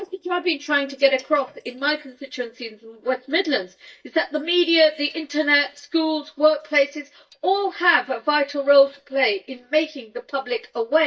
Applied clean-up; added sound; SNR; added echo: neural mask model DeepFilterNet 3.